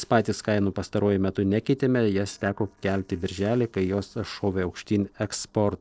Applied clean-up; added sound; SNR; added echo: neural separator model SepFormer DNS4.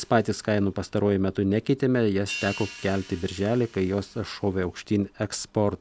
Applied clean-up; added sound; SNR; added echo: none; Hi-hat; 19 dB; none.